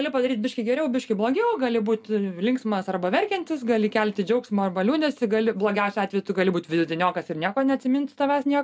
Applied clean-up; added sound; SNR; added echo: none; none; none; none.